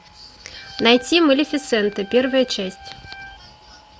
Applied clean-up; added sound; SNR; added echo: none; Organ; 19 dB; none.